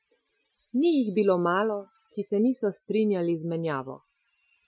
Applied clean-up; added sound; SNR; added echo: classical method Wiener filter.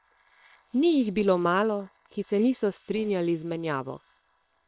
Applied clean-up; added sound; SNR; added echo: neural separator model SepFormer WHAM!.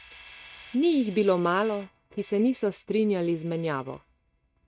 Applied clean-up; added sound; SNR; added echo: neural mask model RNNoise.